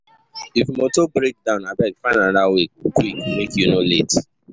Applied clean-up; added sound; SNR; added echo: none; Brass instrument; 20 dB; none.